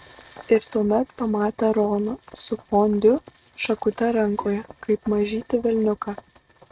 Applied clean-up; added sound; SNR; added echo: neural mask model RNNoise.